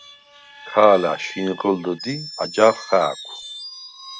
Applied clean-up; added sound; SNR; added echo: none; Screech; 16 dB; none.